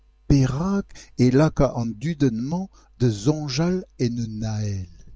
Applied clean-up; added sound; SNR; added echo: none; none; none; none.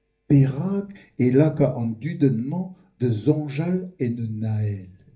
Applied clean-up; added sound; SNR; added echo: none; none; none; reverberation time 0.3 s.